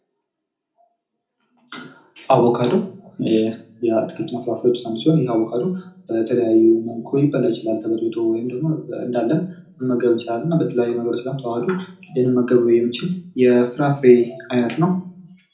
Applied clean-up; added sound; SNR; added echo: none; none; none; reverberation time 0.4 s.